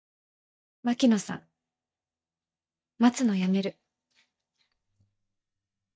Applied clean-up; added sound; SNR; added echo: neural mask model DeepFilterNet 3.